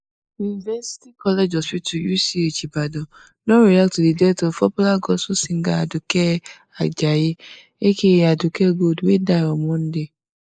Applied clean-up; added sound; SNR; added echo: neural mask model Resemble Enhance denoiser.